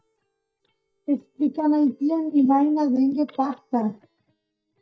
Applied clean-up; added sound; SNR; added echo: neural mask model DeepFilterNet 3.